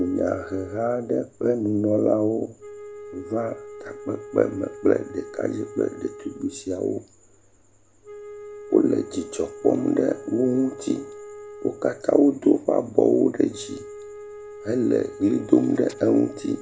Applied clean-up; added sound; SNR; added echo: none; Wind instrument, woodwind instrument; 17 dB; none.